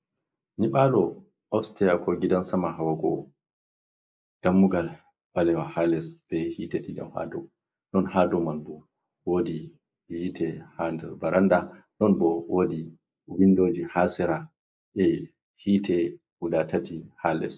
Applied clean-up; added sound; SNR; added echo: neural mask model Resemble Enhance denoiser.